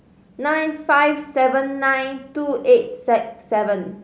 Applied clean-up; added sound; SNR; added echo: none; none; none; none.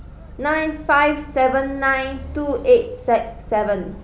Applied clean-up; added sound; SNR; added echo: none; Motor vehicle (road); 17 dB; none.